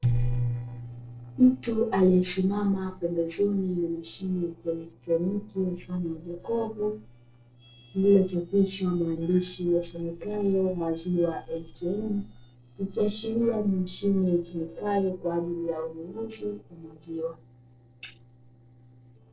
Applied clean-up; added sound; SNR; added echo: neural separator model SepFormer DNS4.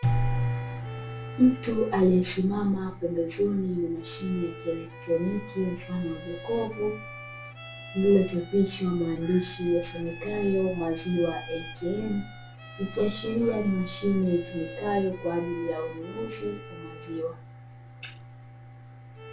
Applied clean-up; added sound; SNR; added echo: none; Bowed string instrument; 17 dB; reverberation time 0.2 s.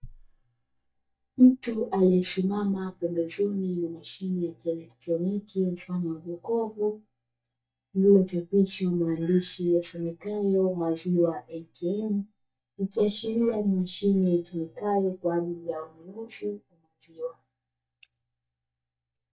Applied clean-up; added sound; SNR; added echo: neural mask model DeepFilterNet 3.